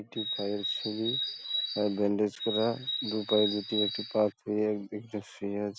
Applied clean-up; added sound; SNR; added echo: none; Bird; 4 dB; none.